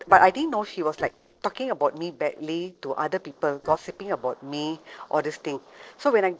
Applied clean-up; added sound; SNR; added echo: neural separator model SepFormer DNS4.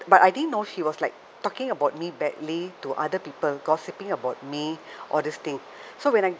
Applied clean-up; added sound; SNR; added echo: none; none; none; none.